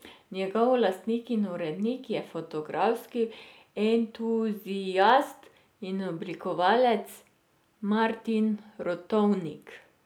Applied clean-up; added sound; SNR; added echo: none; none; none; none.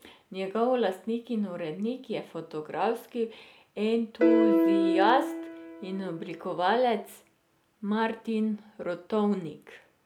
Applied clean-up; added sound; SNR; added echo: none; Piano; -2 dB; none.